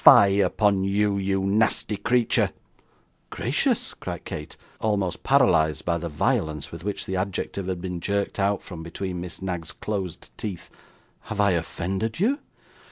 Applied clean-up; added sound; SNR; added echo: none; none; none; none.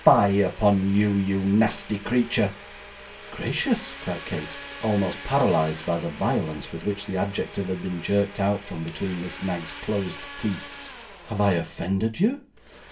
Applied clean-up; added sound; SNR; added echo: none; Domestic sounds, home sounds; 16 dB; reverberation time 0.2 s.